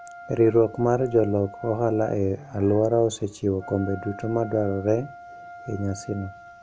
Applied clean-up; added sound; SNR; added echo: none; Wind instrument, woodwind instrument; 18 dB; none.